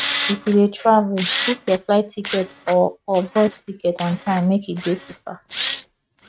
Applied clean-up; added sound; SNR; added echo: neural mask model RNNoise.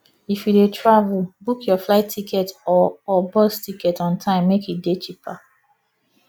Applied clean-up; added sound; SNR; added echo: none; none; none; none.